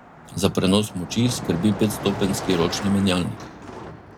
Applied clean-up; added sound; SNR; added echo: none; Car passing by; 10 dB; none.